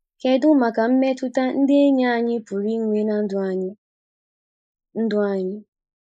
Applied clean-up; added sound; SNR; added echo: neural mask model Resemble Enhance denoiser.